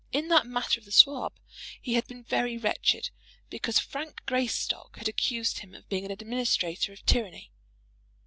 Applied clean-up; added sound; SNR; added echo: none; none; none; none.